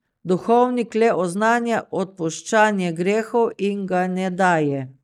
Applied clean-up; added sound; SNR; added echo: neural mask model DeepFilterNet 3.